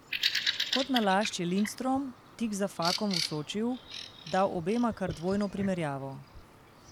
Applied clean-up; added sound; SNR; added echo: none; Bird vocalization, bird call, bird song; 6 dB; none.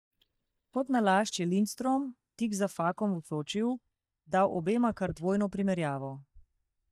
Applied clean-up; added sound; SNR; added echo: neural mask model DeepFilterNet 3.